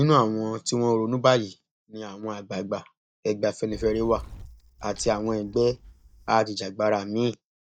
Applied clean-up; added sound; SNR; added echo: neural mask model DeepFilterNet 3.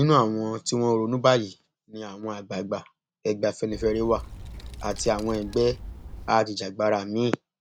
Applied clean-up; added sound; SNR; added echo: none; Wind; 12 dB; none.